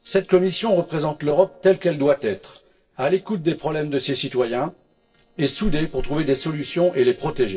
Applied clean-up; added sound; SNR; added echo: neural separator model SepFormer DNS4.